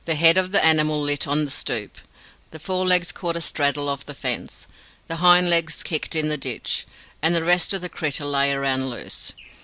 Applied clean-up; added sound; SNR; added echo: none; none; none; none.